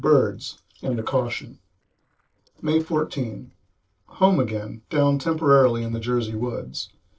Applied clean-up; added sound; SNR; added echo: neural separator model SepFormer DNS4.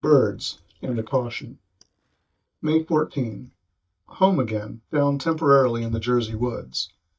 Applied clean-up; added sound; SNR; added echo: neural mask model DeepFilterNet 3.